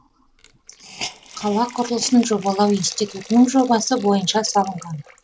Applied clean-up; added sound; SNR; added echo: none; Hiss; 18 dB; none.